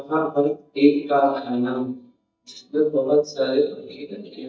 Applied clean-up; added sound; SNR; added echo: neural mask model DeepFilterNet 3.